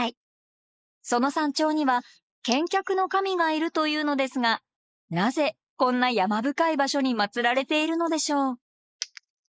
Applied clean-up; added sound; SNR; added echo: neural mask model Resemble Enhance denoiser.